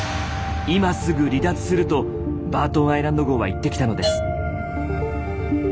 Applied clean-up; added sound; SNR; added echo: none; Bell / Percussion; 13 dB; none.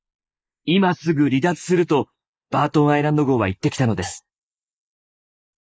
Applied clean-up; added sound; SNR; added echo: neural mask model Resemble Enhance denoiser.